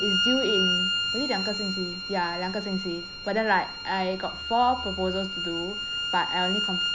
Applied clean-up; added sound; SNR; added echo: none; Bowed string instrument; 1 dB; none.